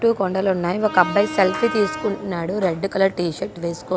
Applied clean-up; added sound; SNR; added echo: none; none; none; none.